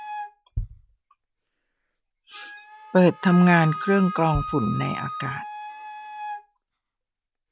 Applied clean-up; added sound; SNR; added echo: none; Bass drum + Wind instrument, woodwind instrument; 10 dB; none.